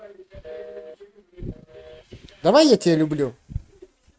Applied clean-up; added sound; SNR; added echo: neural mask model RNNoise.